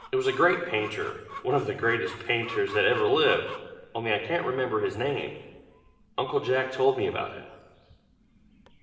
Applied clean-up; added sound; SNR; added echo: none; Chicken, rooster; 18 dB; reverberation time 1.2 s.